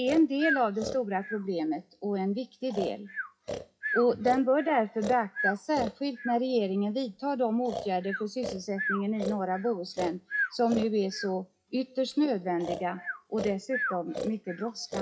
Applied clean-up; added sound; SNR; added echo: classical method WPE with log-MMSE.